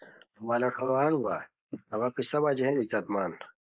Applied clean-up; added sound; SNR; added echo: neural mask model Resemble Enhance denoiser.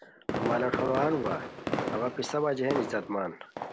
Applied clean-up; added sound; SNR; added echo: none; Fireworks; 3 dB; none.